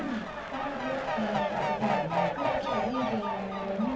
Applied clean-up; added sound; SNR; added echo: none; Fowl; -2 dB; reverberation time 0.6 s.